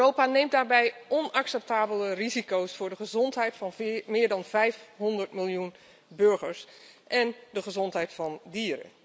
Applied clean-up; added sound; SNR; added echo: none; none; none; none.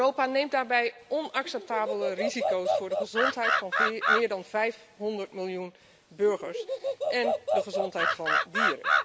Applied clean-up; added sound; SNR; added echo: none; Animal; 0 dB; none.